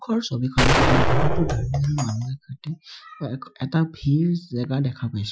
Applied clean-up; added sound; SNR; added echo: classical method Wiener filter.